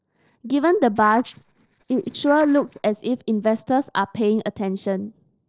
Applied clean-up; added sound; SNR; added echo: neural separator model SepFormer DNS4.